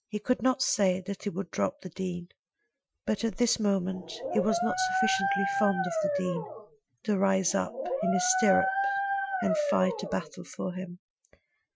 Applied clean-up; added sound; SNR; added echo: classical method Wiener filter.